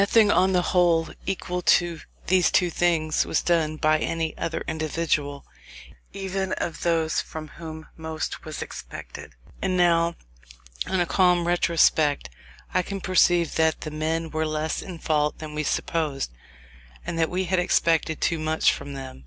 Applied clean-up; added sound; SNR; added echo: none; none; none; none.